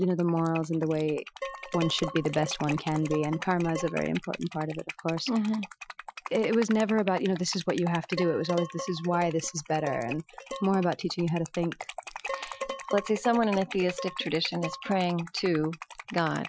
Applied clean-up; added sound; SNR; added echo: classical method Wiener filter.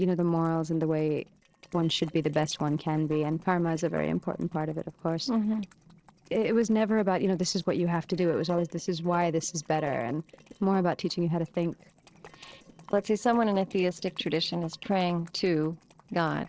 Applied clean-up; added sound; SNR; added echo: neural separator model SepFormer DNS4.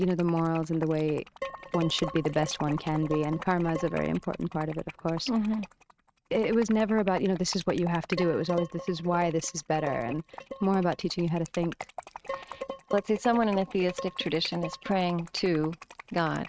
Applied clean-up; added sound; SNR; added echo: neural mask model RNNoise.